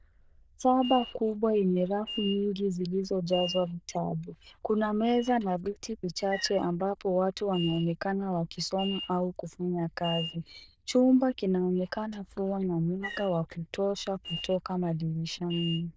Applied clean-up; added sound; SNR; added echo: neural diffusion model UNIVERSE++.